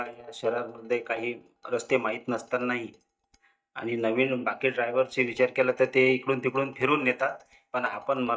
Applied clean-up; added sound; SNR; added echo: neural mask model DeepFilterNet 3.